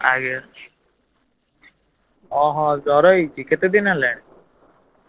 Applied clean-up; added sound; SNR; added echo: neural separator model SepFormer DNS4.